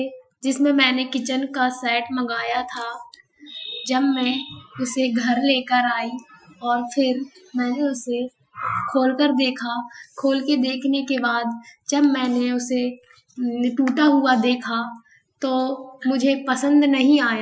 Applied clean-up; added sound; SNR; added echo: classical method Wiener filter.